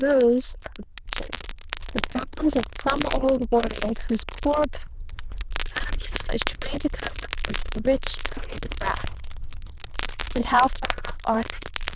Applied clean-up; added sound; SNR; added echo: neural diffusion model UNIVERSE++.